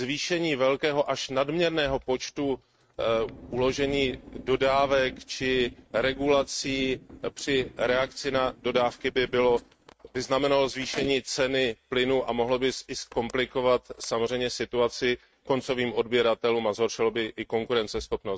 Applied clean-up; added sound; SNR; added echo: neural mask model RNNoise.